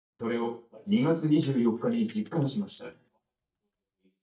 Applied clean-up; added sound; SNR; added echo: neural mask model DeepFilterNet 3.